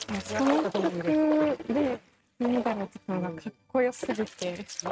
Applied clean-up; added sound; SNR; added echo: neural mask model RNNoise.